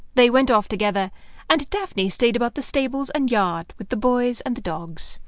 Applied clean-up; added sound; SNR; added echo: none; none; none; none.